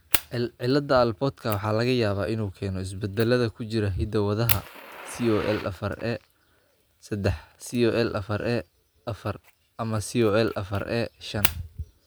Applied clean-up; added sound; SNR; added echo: none; Fire; 10 dB; none.